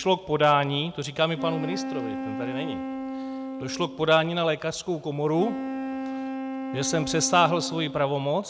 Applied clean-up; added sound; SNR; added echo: none; Wind instrument, woodwind instrument; 8 dB; none.